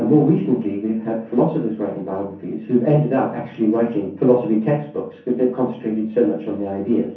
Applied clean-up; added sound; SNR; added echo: none; none; none; reverberation time 0.6 s.